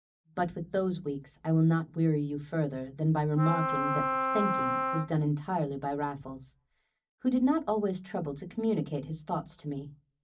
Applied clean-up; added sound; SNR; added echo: none; Wind instrument, woodwind instrument; 0 dB; reverberation time 0.4 s.